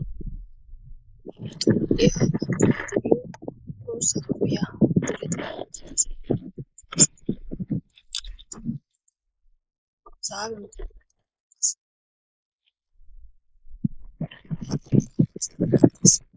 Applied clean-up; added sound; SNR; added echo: neural mask model Resemble Enhance denoiser.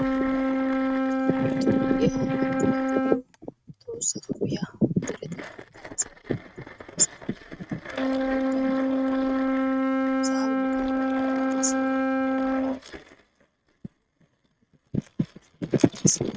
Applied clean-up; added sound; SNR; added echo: neural mask model RNNoise.